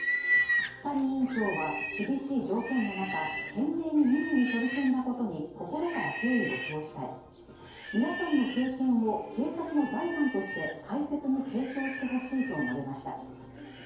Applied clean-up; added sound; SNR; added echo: none; Livestock, farm animals, working animals; 6 dB; reverberation time 2.4 s.